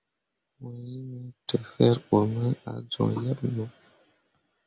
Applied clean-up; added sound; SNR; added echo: none; none; none; none.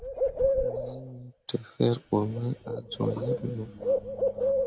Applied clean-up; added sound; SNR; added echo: none; Bird; -2 dB; none.